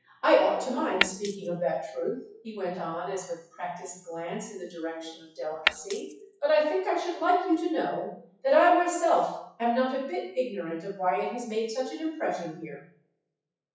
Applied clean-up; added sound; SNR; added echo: classical method WPE with log-MMSE.